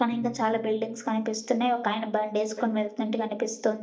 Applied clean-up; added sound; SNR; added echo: neural mask model DeepFilterNet 3.